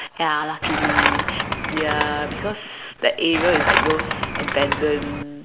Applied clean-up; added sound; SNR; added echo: none; Skateboard; -1 dB; none.